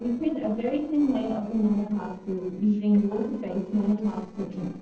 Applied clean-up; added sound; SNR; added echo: neural separator model SepFormer DNS4.